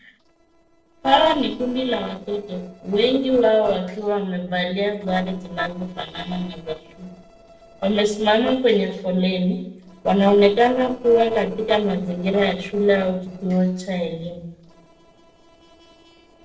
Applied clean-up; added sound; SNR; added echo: neural separator model SepFormer DNS4.